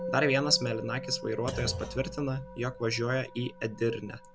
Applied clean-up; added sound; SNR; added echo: none; Musical instrument + Thump, thud; 9 dB; none.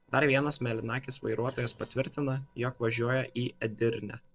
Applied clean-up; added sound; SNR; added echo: neural separator model SepFormer DNS4.